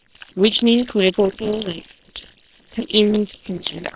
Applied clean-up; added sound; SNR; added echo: neural separator model SepFormer WHAM!.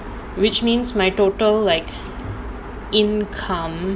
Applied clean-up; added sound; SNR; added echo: none; none; none; none.